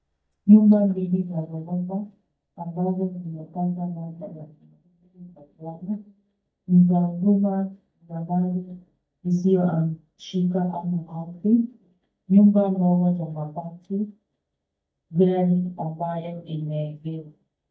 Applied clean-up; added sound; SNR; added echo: neural mask model DeepFilterNet 3.